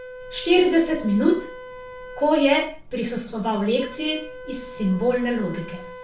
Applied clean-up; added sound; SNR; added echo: none; Wind instrument, woodwind instrument; 16 dB; reverberation time 0.4 s.